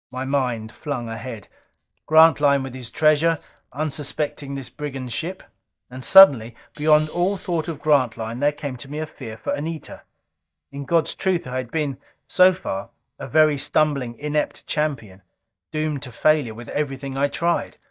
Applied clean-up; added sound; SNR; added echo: neural mask model DeepFilterNet 3.